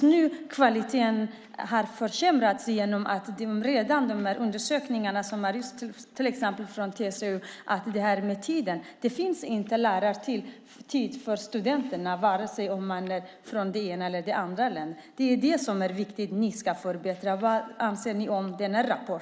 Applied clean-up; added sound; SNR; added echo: none; none; none; none.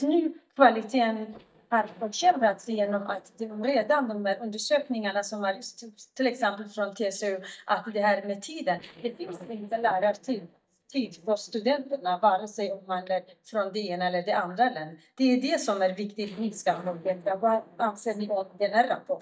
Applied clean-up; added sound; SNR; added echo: neural mask model DeepFilterNet 3.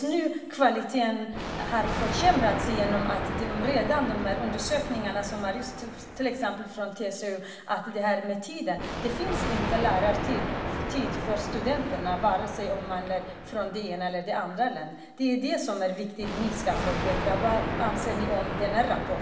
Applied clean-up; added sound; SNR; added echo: none; Thunder; 4 dB; reverberation time 1.0 s.